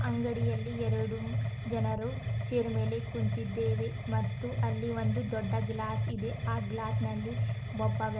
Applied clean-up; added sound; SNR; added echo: none; Mechanisms; -3 dB; none.